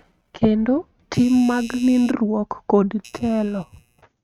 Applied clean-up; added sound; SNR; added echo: neural mask model RNNoise.